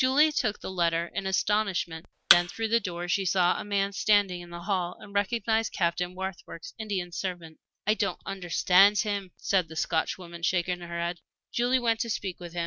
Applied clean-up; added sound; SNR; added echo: neural mask model RNNoise.